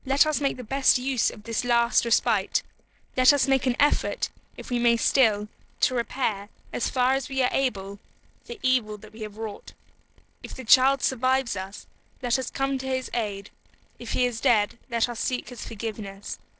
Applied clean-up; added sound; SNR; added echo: neural separator model SepFormer DNS4.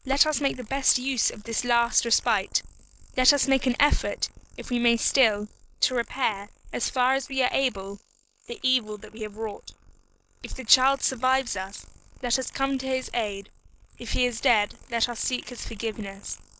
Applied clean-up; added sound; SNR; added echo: neural mask model Resemble Enhance denoiser.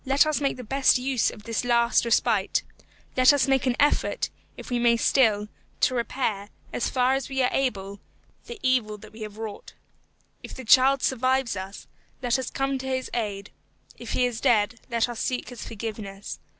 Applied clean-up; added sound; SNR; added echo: none; none; none; none.